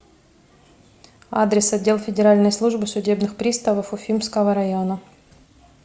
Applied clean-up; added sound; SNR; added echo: none; none; none; none.